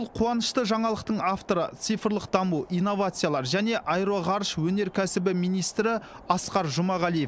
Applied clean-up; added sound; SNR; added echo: none; none; none; none.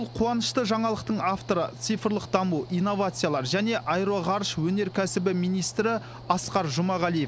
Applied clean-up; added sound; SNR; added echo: none; Mechanical fan / Engine; 17 dB; none.